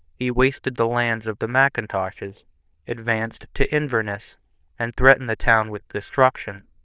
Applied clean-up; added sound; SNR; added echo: neural diffusion model UNIVERSE++.